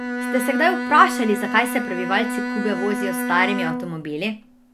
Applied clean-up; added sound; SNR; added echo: none; Bowed string instrument; 4 dB; none.